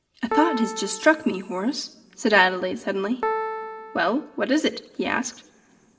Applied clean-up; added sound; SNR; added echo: none; Piano; 8 dB; reverberation time 1.6 s.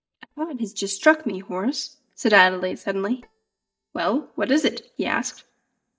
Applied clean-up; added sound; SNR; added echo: neural mask model DeepFilterNet 3.